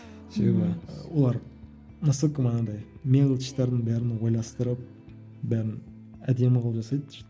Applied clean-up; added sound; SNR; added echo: none; none; none; none.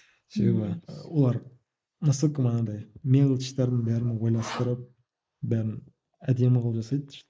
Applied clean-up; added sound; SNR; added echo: neural mask model Resemble Enhance denoiser.